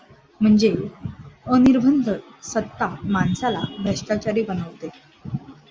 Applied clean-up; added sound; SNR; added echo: none; none; none; none.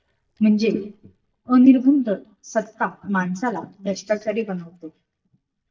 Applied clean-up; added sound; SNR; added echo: neural mask model DeepFilterNet 3.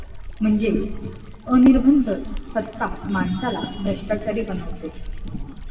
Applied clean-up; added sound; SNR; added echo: none; Liquid; 10 dB; reverberation time 1.9 s.